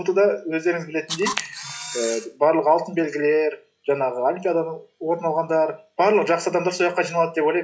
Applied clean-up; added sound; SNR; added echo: classical method log-MMSE.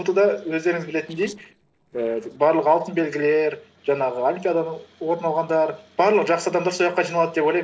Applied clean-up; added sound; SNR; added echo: neural separator model SepFormer DNS4.